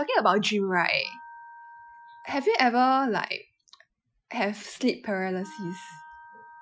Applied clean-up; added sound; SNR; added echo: classical method Wiener filter.